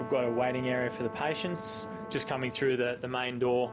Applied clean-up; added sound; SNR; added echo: none; Brass instrument; 12 dB; none.